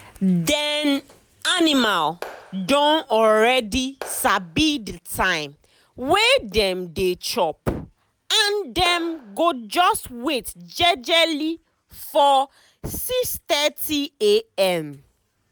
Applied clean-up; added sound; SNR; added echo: none; Clapping; 19 dB; none.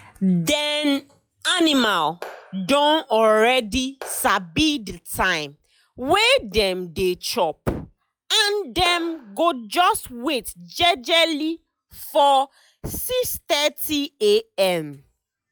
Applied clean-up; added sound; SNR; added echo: classical method log-MMSE.